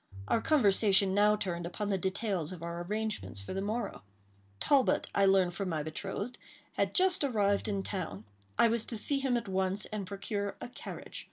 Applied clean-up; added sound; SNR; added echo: none; Bowed string instrument; 20 dB; none.